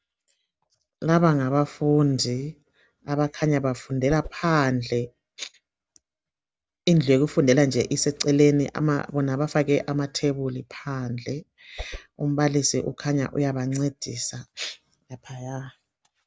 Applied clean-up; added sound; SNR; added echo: none; Whoosh, swoosh, swish; 13 dB; none.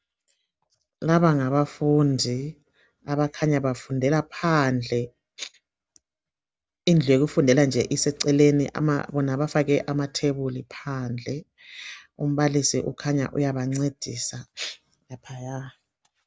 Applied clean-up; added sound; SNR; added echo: none; none; none; none.